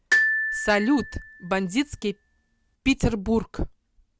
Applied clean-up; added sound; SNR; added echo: none; Glockenspiel; 2 dB; none.